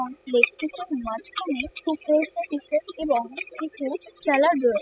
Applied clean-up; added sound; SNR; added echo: classical method spectral subtraction.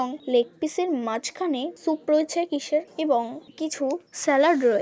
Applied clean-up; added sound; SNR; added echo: none; none; none; none.